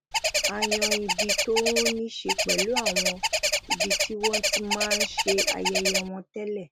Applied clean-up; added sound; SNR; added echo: none; Bird; -5 dB; none.